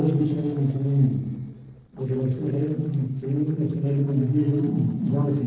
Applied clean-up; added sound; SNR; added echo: neural separator model SepFormer DNS4.